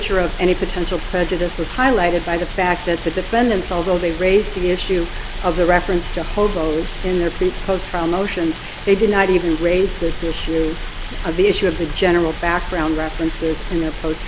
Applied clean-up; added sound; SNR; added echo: none; Stream; 14 dB; none.